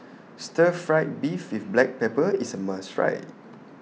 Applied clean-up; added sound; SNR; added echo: none; none; none; none.